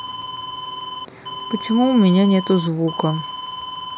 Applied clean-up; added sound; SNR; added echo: none; Alarm; 10 dB; none.